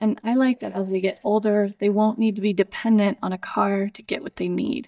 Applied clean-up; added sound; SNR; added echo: neural mask model DeepFilterNet 3.